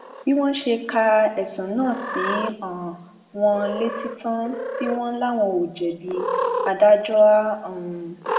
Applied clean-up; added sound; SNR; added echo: none; Cat; 9 dB; reverberation time 0.6 s.